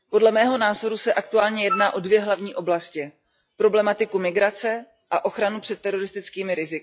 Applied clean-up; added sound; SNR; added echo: classical method log-MMSE.